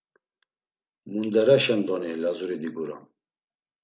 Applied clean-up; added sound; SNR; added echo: none; none; none; none.